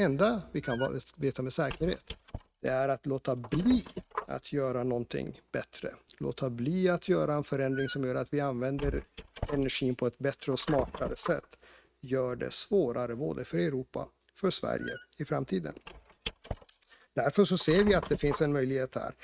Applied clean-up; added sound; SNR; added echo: neural mask model RNNoise.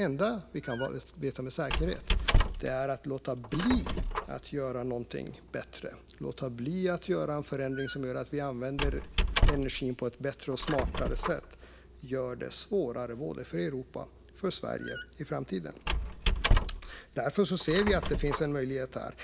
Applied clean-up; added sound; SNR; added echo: none; Squeak; 0 dB; none.